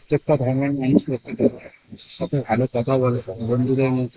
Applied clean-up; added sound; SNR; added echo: neural mask model Resemble Enhance denoiser.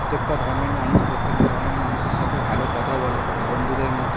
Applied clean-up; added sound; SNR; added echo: none; Cricket; -1 dB; none.